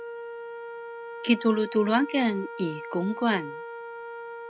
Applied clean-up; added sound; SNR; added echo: none; Wind instrument, woodwind instrument; 10 dB; none.